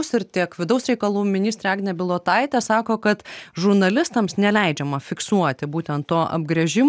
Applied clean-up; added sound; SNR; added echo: none; none; none; none.